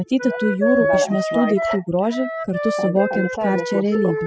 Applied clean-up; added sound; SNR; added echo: classical method spectral subtraction.